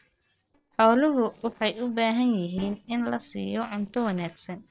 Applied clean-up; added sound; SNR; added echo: neural separator model SepFormer DNS4.